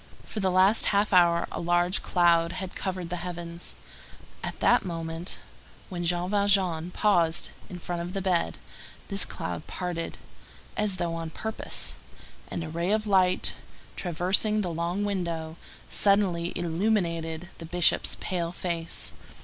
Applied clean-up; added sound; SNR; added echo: none; none; none; none.